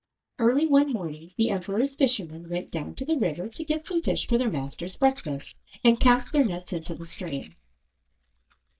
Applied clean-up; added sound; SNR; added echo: neural mask model DeepFilterNet 3.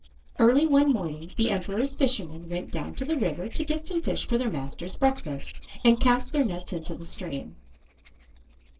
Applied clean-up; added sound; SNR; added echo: neural separator model SepFormer DNS4.